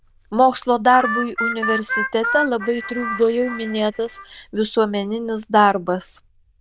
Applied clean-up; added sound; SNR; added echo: neural diffusion model UNIVERSE++.